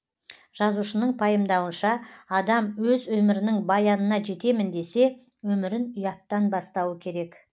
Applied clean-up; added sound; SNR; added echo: none; none; none; none.